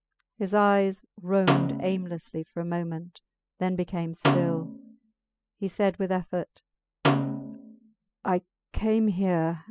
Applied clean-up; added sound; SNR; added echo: classical method spectral subtraction.